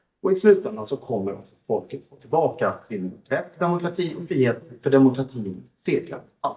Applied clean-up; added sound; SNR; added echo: neural mask model DeepFilterNet 3.